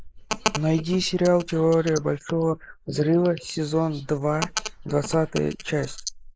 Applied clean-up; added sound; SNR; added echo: neural mask model Resemble Enhance denoiser.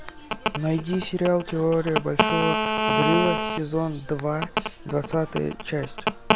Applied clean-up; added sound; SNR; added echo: none; Telephone; 1 dB; none.